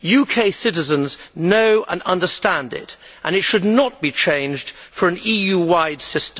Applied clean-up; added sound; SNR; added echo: none; none; none; none.